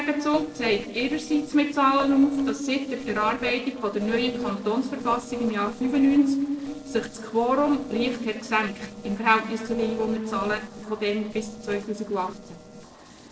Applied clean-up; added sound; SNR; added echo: neural separator model SepFormer DNS4.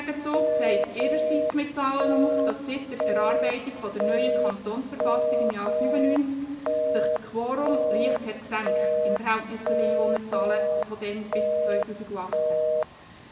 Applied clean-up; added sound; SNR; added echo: none; Telephone; -4 dB; reverberation time 1.9 s.